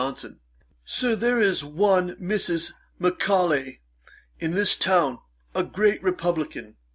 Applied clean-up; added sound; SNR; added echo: none; none; none; none.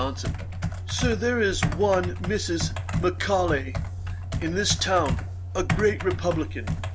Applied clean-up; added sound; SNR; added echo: none; Computer keyboard; 2 dB; none.